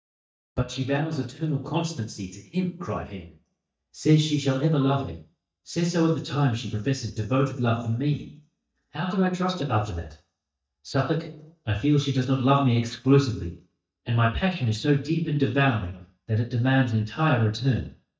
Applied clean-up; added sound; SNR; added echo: neural mask model DeepFilterNet 3.